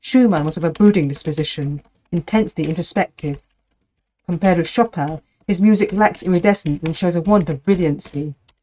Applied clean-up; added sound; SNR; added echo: neural mask model RNNoise.